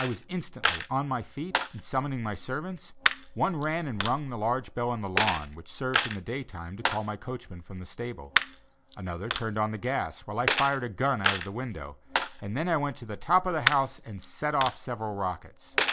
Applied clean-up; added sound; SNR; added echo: none; Coin (dropping); 1 dB; none.